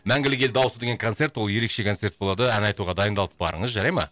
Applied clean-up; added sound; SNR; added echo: none; none; none; none.